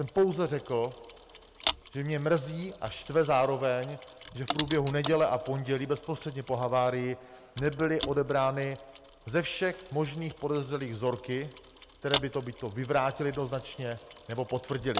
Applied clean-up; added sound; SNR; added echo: none; Mechanisms; 9 dB; none.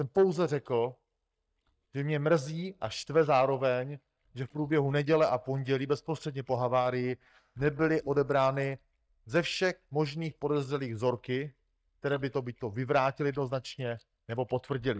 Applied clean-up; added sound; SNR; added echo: neural mask model DeepFilterNet 3.